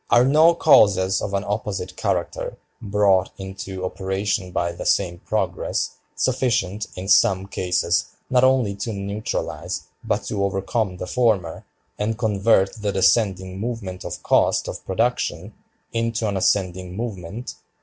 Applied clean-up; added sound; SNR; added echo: none; none; none; none.